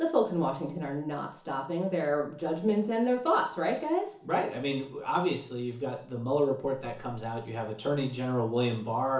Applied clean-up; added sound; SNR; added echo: none; none; none; reverberation time 0.7 s.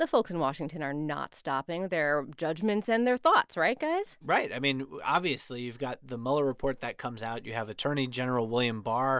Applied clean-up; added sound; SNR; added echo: none; none; none; none.